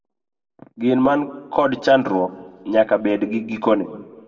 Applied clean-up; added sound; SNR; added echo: none; none; none; reverberation time 1.2 s.